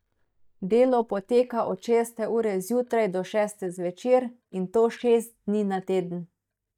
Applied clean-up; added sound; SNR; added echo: neural mask model DeepFilterNet 3.